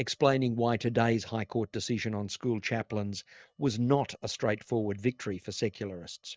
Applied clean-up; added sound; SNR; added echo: neural mask model DeepFilterNet 3.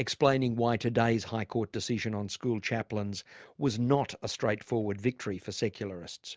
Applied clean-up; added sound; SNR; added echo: none; none; none; none.